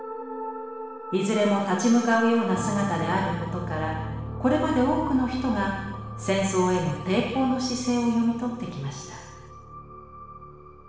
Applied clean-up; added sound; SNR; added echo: none; none; none; reverberation time 1.1 s.